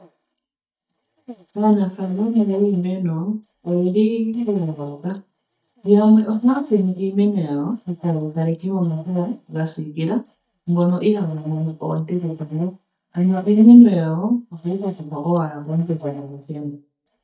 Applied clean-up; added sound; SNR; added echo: neural mask model DeepFilterNet 3.